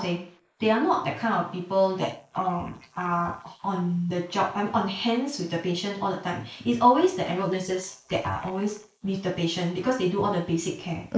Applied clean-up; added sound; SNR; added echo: neural mask model Resemble Enhance denoiser.